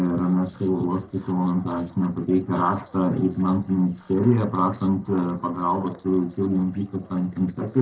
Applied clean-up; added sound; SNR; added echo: neural separator model SepFormer DNS4.